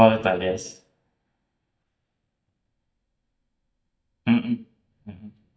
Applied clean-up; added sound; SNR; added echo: neural mask model DeepFilterNet 3.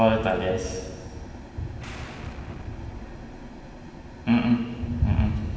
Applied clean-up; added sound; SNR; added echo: none; Explosion; 18 dB; reverberation time 1.7 s.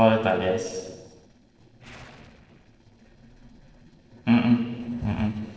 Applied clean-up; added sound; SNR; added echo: neural separator model SepFormer DNS4.